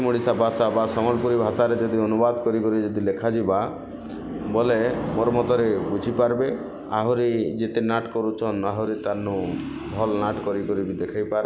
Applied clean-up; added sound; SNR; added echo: none; none; none; none.